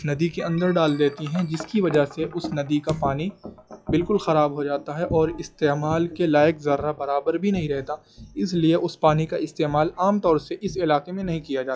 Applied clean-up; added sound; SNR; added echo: classical method log-MMSE.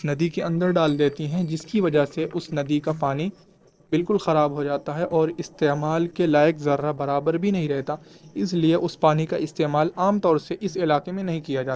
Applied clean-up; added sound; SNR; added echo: neural separator model SepFormer DNS4.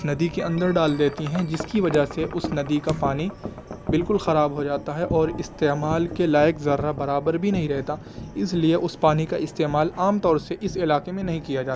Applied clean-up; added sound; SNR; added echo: none; Wind chime; 12 dB; none.